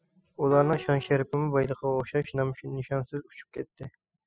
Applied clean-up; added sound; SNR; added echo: classical method spectral subtraction.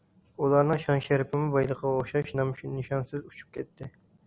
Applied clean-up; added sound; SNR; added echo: none; none; none; none.